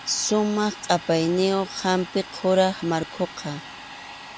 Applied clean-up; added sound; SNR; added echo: none; Domestic sounds, home sounds; 16 dB; none.